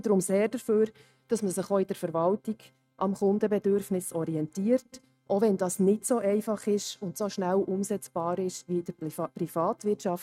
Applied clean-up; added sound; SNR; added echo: neural mask model RNNoise.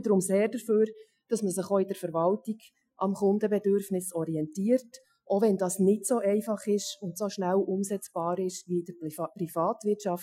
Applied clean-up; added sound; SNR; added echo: classical method Wiener filter.